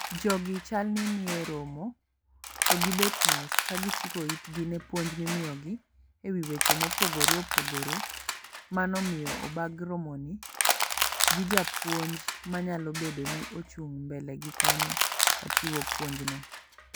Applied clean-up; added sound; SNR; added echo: none; Crushing; -3 dB; none.